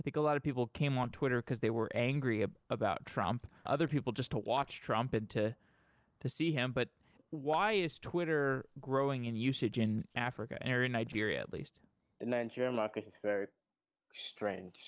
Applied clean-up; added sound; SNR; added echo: neural separator model SepFormer DNS4.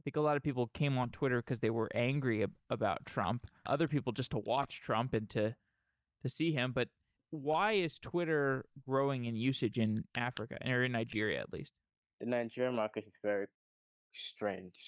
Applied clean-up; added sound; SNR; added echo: neural mask model DeepFilterNet 3.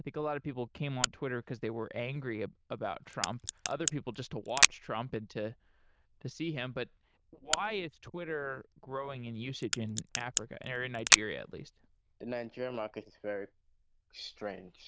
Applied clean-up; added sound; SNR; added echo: neural diffusion model UNIVERSE++.